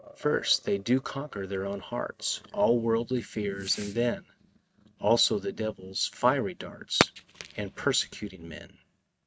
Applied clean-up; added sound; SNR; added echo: neural mask model RNNoise.